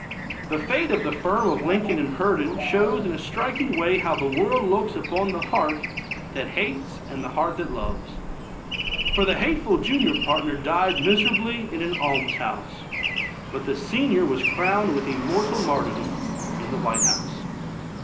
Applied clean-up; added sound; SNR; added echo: none; Traffic noise, roadway noise / Bird; 5 dB; reverberation time 0.5 s.